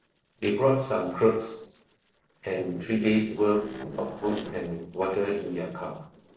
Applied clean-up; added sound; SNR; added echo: neural separator model SepFormer DNS4.